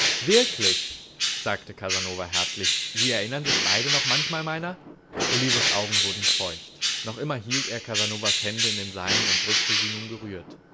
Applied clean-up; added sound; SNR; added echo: none; Bird; -5 dB; none.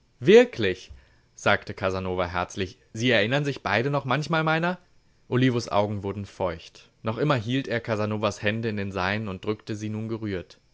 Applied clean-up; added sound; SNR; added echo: none; none; none; none.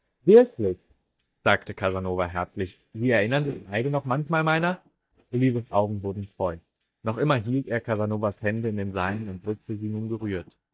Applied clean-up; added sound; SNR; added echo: neural mask model DeepFilterNet 3.